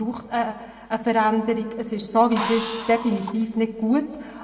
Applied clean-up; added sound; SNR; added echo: none; Drill; 11 dB; reverberation time 1.0 s.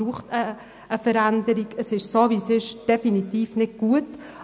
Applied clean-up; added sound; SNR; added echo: none; none; none; none.